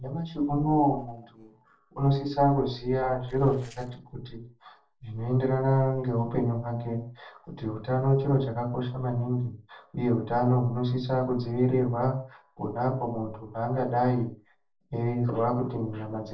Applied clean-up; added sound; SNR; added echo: neural separator model SepFormer DNS4.